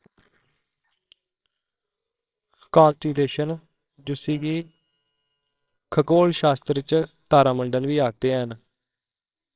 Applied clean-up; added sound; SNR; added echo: neural separator model SepFormer WHAMR!.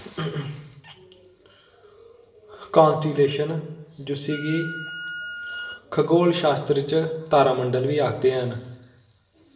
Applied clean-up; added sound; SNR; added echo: none; Wind instrument, woodwind instrument; 12 dB; reverberation time 0.8 s.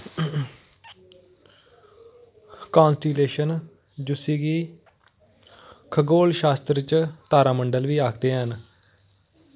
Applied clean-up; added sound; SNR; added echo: none; none; none; none.